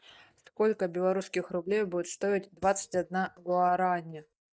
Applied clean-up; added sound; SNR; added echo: neural mask model DeepFilterNet 3.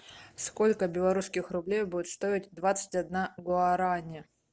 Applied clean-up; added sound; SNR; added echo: none; none; none; none.